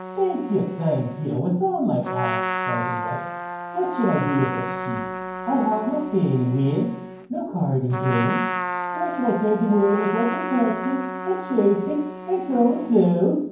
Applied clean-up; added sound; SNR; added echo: none; Trumpet; 7 dB; reverberation time 0.9 s.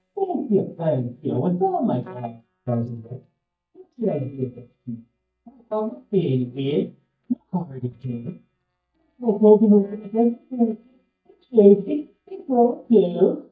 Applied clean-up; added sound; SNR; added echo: neural mask model DeepFilterNet 3.